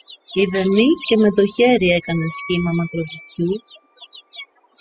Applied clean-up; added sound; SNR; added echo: classical method spectral subtraction.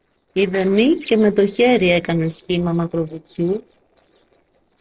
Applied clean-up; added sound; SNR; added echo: neural separator model SepFormer DNS4.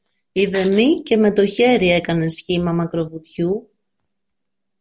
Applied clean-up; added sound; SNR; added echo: none; none; none; none.